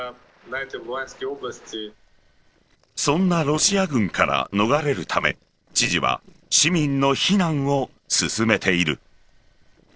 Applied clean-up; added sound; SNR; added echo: neural separator model SepFormer DNS4.